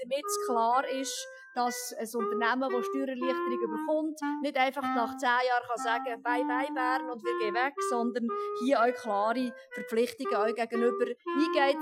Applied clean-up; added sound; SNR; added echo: classical method Wiener filter.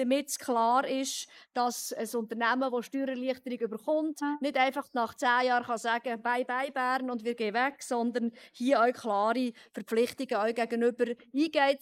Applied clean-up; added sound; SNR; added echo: neural mask model Resemble Enhance denoiser.